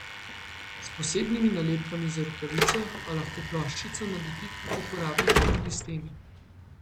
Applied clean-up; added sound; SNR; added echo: none; Slam / Alarm; -1 dB; none.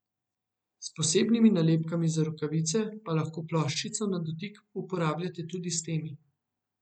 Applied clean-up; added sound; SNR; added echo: none; none; none; none.